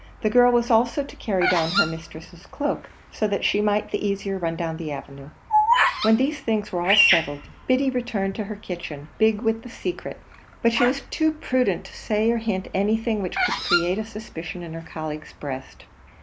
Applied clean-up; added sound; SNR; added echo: none; Bird vocalization, bird call, bird song; 5 dB; none.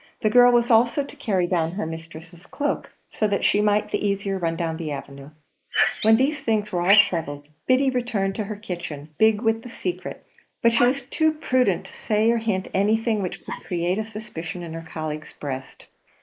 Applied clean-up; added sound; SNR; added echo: neural mask model Resemble Enhance denoiser.